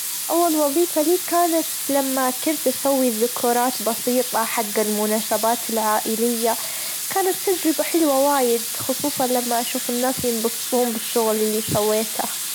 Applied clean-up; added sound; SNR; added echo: none; Sink (filling or washing) / Water tap, faucet; 5 dB; none.